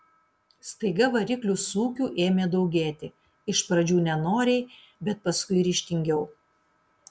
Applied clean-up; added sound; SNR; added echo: none; none; none; none.